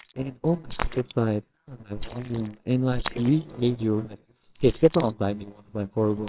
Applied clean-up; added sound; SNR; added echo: neural separator model SepFormer WHAMR!.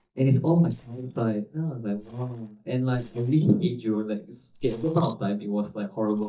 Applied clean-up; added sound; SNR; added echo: neural mask model DeepFilterNet 3.